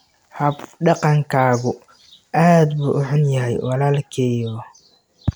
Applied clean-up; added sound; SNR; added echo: none; none; none; none.